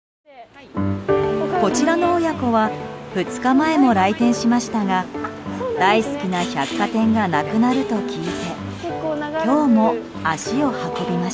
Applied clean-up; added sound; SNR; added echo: none; none; none; none.